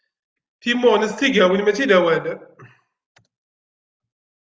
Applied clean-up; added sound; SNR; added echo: none; none; none; none.